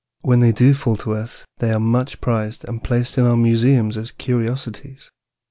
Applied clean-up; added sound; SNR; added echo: none; none; none; none.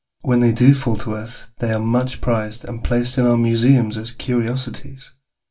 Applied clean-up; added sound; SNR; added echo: none; none; none; reverberation time 0.2 s.